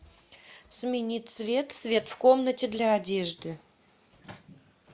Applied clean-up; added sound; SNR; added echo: none; none; none; none.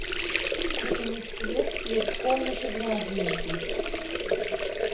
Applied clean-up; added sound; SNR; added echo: none; Sink (filling or washing) / Water; -4 dB; reverberation time 0.6 s.